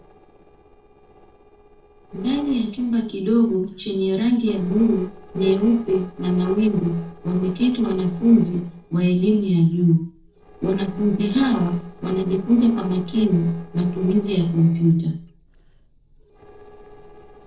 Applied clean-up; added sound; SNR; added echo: neural separator model SepFormer DNS4.